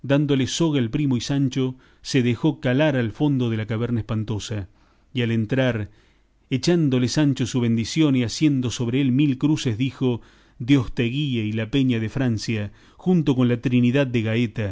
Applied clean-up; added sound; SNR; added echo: none; none; none; none.